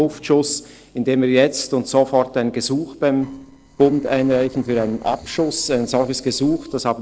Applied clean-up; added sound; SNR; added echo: neural separator model SepFormer DNS4.